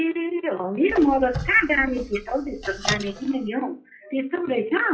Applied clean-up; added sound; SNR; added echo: classical method WPE with log-MMSE.